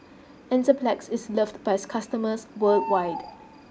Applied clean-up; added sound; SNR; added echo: none; Bird; 12 dB; none.